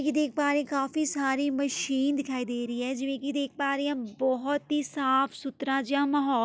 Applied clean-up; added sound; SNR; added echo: none; none; none; none.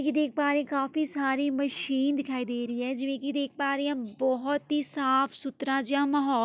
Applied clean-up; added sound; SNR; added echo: neural mask model DeepFilterNet 3.